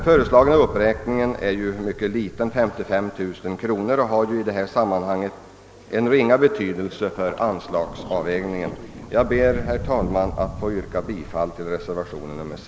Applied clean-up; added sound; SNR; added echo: none; Thunder; 13 dB; none.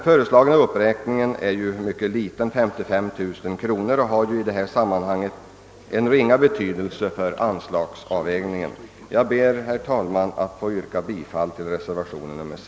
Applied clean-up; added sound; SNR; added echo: none; none; none; none.